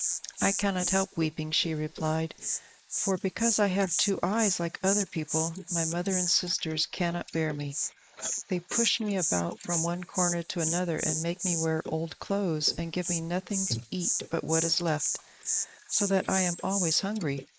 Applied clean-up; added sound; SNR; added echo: neural mask model Resemble Enhance denoiser.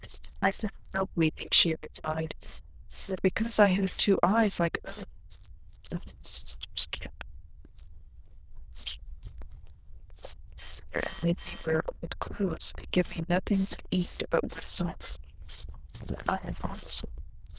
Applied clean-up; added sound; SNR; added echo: neural diffusion model UNIVERSE++.